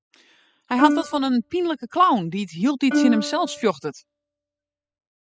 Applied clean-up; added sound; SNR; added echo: classical method spectral subtraction.